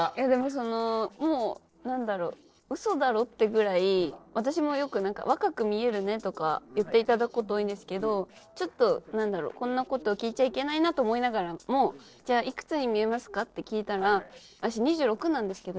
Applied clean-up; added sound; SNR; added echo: neural separator model SepFormer DNS4.